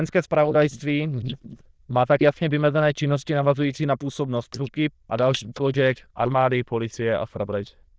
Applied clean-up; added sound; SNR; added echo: neural diffusion model UNIVERSE++.